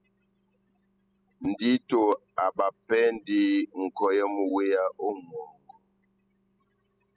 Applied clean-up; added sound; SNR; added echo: classical method spectral subtraction.